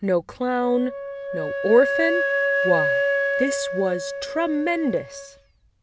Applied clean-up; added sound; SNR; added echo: none; Wind instrument, woodwind instrument; 1 dB; none.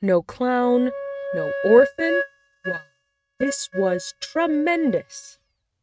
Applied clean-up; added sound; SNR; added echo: neural mask model RNNoise.